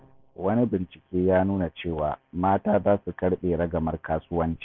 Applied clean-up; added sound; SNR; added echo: none; none; none; none.